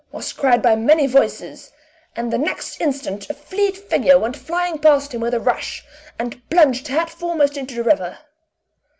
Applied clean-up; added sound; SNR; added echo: none; none; none; none.